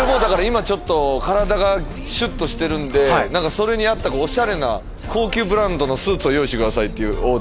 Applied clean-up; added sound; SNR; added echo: none; Subway, metro, underground; 10 dB; none.